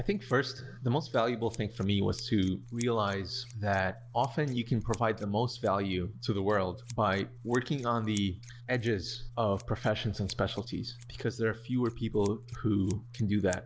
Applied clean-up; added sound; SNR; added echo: none; Scissors; 16 dB; none.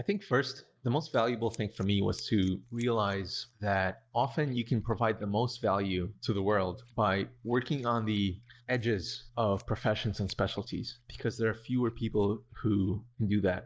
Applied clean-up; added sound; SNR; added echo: neural mask model DeepFilterNet 3.